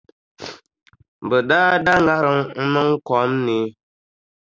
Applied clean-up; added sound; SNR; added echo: none; none; none; none.